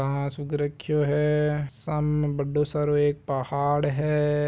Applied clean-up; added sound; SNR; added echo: none; none; none; none.